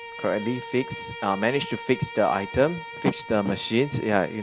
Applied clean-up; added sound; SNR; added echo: none; Bowed string instrument; 13 dB; none.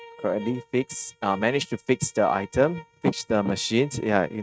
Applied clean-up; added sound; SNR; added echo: neural mask model RNNoise.